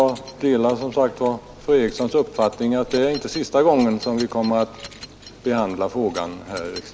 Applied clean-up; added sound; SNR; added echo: none; Keys jangling; 20 dB; none.